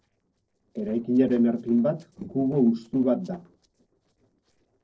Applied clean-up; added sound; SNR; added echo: neural separator model SepFormer DNS4.